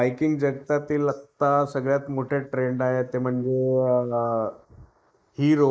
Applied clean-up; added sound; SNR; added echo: neural mask model Resemble Enhance denoiser.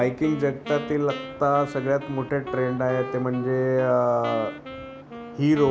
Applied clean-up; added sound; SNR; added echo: none; Wind instrument, woodwind instrument; 13 dB; none.